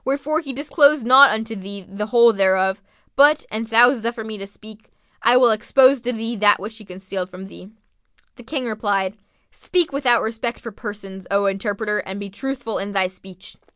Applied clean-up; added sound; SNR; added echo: none; none; none; none.